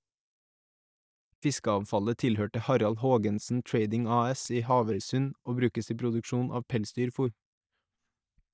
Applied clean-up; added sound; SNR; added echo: neural mask model DeepFilterNet 3.